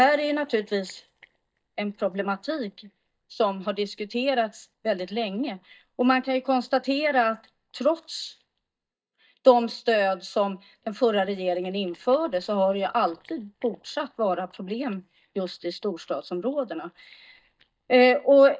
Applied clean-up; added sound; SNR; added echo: neural mask model DeepFilterNet 3.